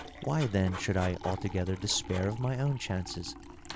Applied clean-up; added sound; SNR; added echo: none; Writing + Liquid; 12 dB; none.